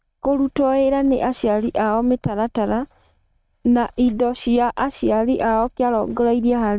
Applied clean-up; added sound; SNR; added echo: neural mask model RNNoise.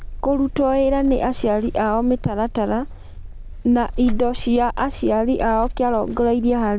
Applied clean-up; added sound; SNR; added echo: none; Purr; 9 dB; none.